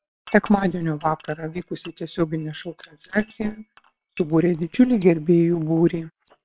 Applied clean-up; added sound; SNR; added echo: neural separator model SepFormer WHAM!.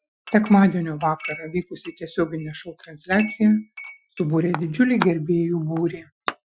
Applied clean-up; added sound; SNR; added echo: classical method Wiener filter.